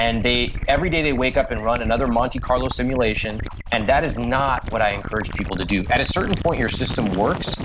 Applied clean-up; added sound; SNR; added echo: none; Gurgling / Liquid; 6 dB; none.